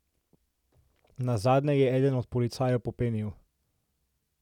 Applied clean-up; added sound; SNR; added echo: none; none; none; none.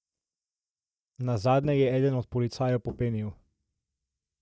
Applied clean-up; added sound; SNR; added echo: neural mask model DeepFilterNet 3.